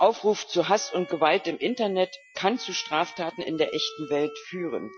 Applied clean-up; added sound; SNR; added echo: classical method Wiener filter.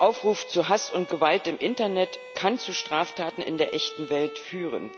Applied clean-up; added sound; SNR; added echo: none; Bowed string instrument; 16 dB; none.